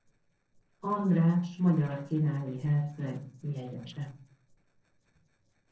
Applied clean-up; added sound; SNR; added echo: neural separator model SepFormer DNS4.